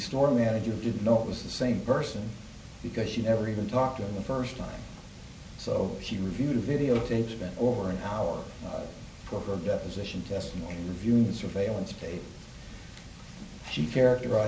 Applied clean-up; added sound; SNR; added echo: none; none; none; none.